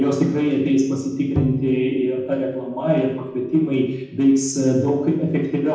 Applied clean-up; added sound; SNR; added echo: none; Bowed string instrument; 11 dB; reverberation time 0.9 s.